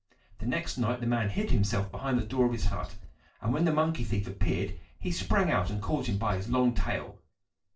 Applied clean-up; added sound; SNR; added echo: neural separator model SepFormer DNS4.